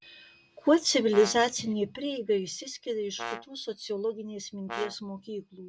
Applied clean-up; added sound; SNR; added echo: none; Brass instrument; 12 dB; none.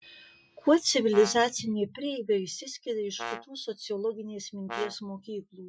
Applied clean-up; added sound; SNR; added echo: classical method Wiener filter.